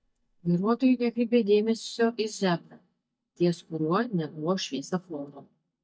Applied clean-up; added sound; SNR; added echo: neural mask model DeepFilterNet 3.